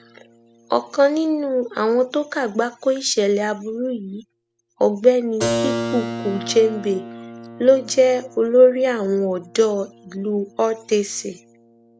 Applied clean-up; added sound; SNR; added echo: none; Keyboard (musical); 12 dB; none.